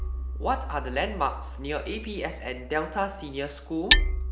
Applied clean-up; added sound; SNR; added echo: none; Hammer; -2 dB; none.